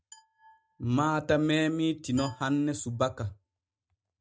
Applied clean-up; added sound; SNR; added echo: neural mask model RNNoise.